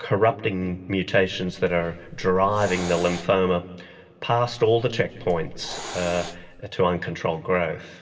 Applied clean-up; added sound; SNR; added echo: none; Hiss; 14 dB; reverberation time 2.0 s.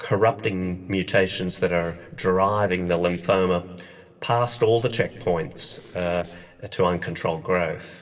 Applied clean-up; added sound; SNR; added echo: neural separator model SepFormer DNS4.